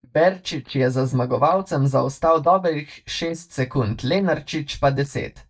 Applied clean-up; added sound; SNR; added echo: neural mask model DeepFilterNet 3.